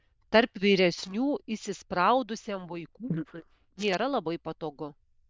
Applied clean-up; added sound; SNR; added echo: neural diffusion model UNIVERSE++.